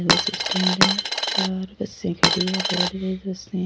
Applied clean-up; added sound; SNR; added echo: none; Coin (dropping); -5 dB; none.